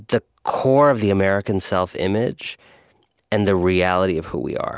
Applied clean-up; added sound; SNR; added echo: none; none; none; none.